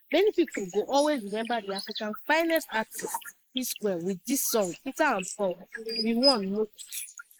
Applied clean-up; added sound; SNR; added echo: neural mask model Resemble Enhance denoiser.